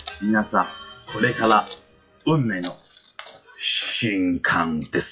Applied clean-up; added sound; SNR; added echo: classical method WPE with log-MMSE.